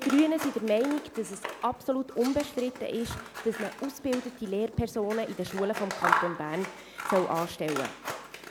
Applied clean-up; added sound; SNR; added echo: none; Scissors; 6 dB; none.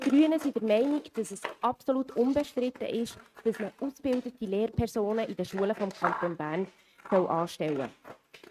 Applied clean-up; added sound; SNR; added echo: neural mask model RNNoise.